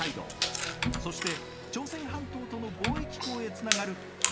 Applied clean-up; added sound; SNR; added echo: none; Typing + Chewing, mastication; -2 dB; none.